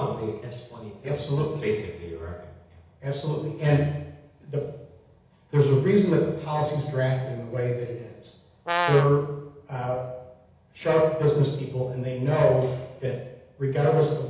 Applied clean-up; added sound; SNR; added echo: none; Brass instrument; 3 dB; reverberation time 0.8 s.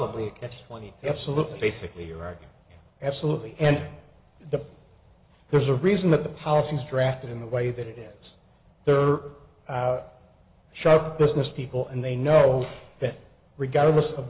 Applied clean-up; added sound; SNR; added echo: none; none; none; none.